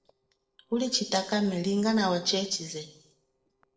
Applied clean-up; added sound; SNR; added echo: neural separator model SepFormer DNS4.